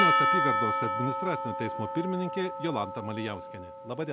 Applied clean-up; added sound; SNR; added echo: none; Percussion; -4 dB; none.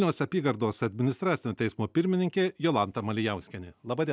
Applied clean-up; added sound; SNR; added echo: none; none; none; none.